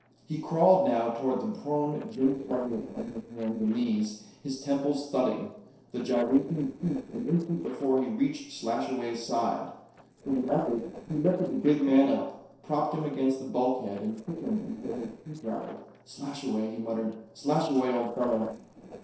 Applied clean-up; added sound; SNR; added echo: neural separator model SepFormer DNS4.